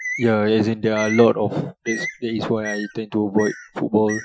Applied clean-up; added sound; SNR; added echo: classical method Wiener filter.